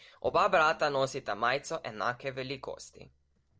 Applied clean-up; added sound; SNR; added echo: neural separator model SepFormer DNS4.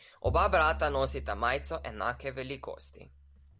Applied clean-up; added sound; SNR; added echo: none; Bowed string instrument; 8 dB; none.